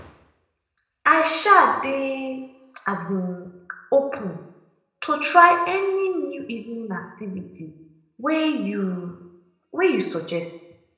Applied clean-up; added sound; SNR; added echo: none; none; none; reverberation time 0.7 s.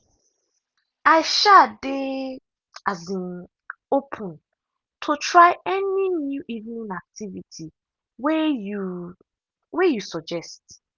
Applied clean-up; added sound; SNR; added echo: none; none; none; none.